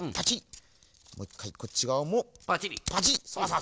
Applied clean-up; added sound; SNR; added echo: none; none; none; none.